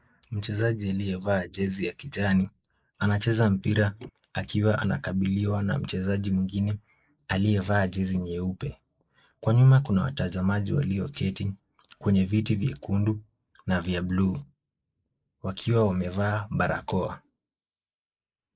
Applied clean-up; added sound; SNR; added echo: neural mask model Resemble Enhance denoiser.